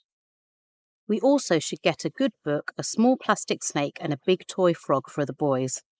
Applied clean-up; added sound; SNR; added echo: neural mask model Resemble Enhance denoiser.